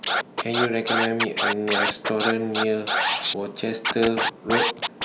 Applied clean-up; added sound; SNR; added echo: none; Scratching (performance technique); -1 dB; none.